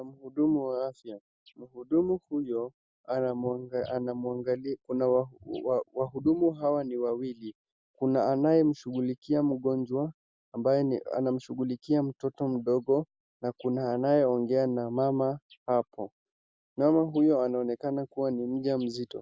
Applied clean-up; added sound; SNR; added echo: none; none; none; none.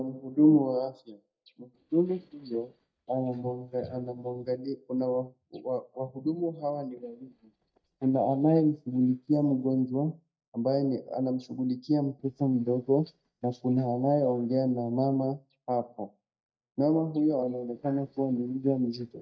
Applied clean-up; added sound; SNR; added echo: neural mask model DeepFilterNet 3.